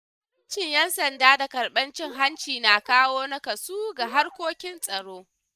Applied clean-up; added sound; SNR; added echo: neural mask model DeepFilterNet 3.